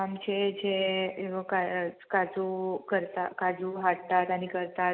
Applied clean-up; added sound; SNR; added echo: none; none; none; none.